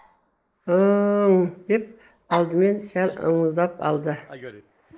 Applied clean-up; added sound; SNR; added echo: neural mask model Resemble Enhance denoiser.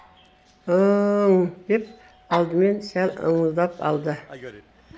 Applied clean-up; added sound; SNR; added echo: none; Dog; 18 dB; none.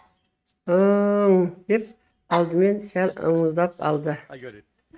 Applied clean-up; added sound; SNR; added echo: neural mask model RNNoise.